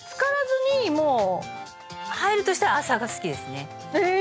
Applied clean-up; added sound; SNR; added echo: none; none; none; none.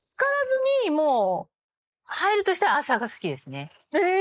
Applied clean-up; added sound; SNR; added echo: neural mask model Resemble Enhance denoiser.